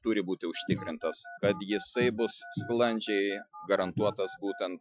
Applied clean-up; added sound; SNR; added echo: classical method Wiener filter.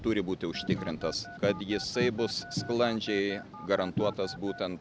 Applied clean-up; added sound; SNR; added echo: none; Telephone; 17 dB; none.